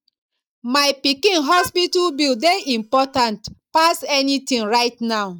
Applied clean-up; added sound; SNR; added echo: neural mask model DeepFilterNet 3.